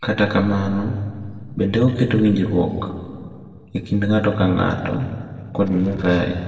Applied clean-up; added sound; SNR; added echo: neural separator model SepFormer DNS4.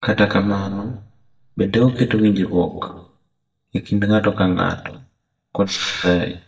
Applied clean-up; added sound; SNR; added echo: neural mask model DeepFilterNet 3.